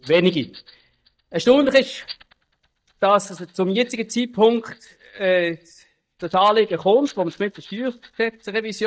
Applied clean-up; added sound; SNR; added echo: neural mask model DeepFilterNet 3.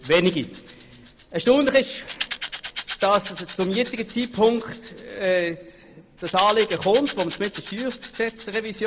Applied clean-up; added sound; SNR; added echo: none; Rattle / Rattle (instrument); 0 dB; none.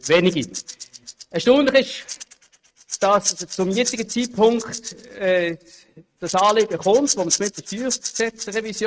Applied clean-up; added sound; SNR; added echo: neural mask model RNNoise.